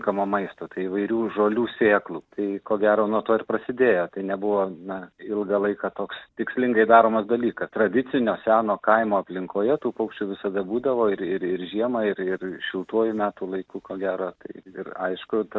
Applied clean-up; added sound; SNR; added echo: none; none; none; none.